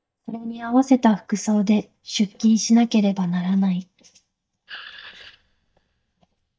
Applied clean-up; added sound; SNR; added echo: neural mask model DeepFilterNet 3.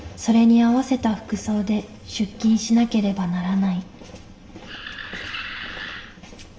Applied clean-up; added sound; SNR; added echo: none; Animal; 12 dB; reverberation time 1.9 s.